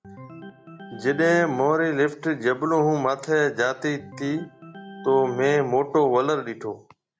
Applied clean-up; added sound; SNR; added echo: none; Organ; 19 dB; none.